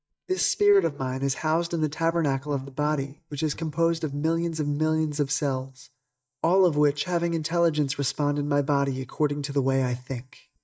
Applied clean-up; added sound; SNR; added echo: neural mask model DeepFilterNet 3.